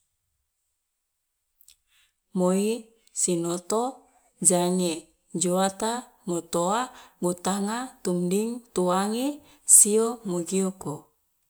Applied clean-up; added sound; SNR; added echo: none; none; none; none.